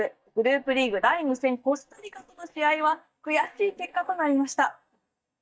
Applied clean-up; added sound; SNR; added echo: neural mask model DeepFilterNet 3.